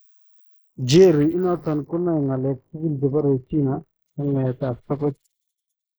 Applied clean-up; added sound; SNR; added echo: neural mask model Resemble Enhance denoiser.